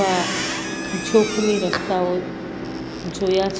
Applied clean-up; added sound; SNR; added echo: none; Squeak + Bowed string instrument; 7 dB; none.